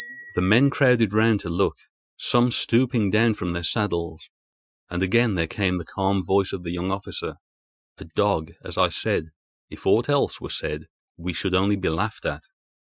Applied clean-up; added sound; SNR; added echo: classical method Wiener filter.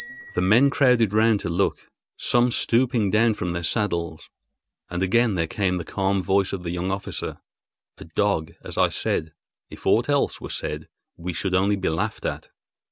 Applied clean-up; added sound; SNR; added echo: none; Bicycle bell; 15 dB; none.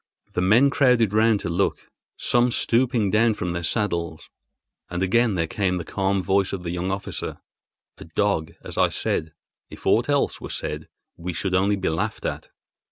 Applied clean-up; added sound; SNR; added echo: none; none; none; none.